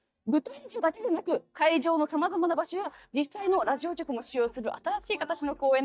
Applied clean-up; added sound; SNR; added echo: neural mask model DeepFilterNet 3.